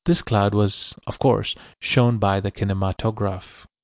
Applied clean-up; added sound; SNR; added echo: none; none; none; none.